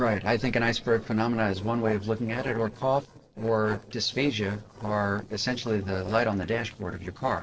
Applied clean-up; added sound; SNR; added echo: neural separator model SepFormer DNS4.